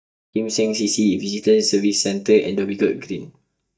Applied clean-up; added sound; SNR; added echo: neural mask model DeepFilterNet 3.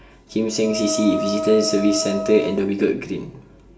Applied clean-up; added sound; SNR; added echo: none; Wind instrument, woodwind instrument; 7 dB; reverberation time 1.0 s.